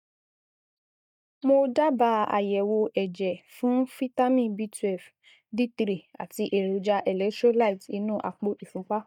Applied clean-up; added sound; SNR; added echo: neural mask model DeepFilterNet 3.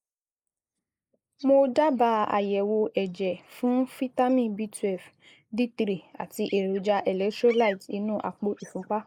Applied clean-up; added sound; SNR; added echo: neural mask model Resemble Enhance denoiser.